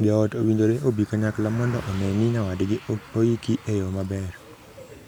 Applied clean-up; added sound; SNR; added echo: none; Car passing by; 19 dB; none.